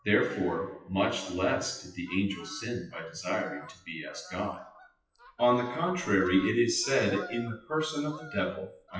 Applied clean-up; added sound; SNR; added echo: classical method WPE with log-MMSE.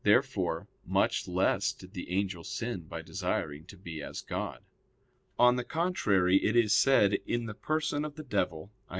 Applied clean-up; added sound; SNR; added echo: none; none; none; none.